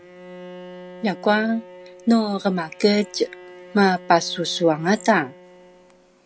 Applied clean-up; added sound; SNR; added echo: none; Bowed string instrument; 20 dB; none.